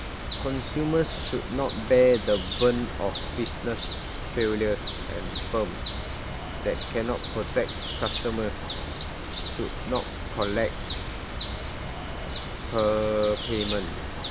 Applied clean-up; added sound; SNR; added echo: none; Bird + Chime; 4 dB; none.